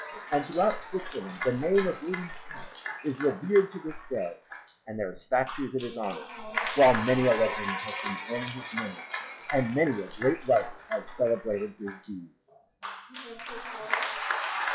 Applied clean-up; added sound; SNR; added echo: classical method log-MMSE.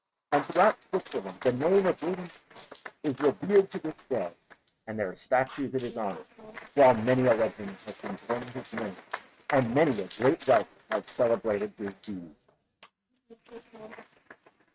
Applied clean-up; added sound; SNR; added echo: neural mask model RNNoise.